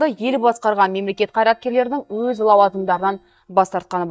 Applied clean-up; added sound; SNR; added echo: neural mask model DeepFilterNet 3.